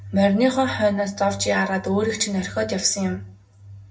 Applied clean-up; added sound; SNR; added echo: none; none; none; reverberation time 0.4 s.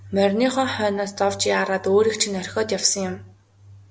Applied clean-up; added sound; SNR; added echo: none; none; none; none.